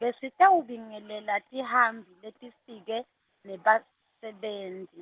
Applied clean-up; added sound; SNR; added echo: none; none; none; none.